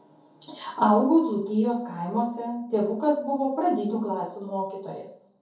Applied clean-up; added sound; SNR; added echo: none; none; none; reverberation time 0.6 s.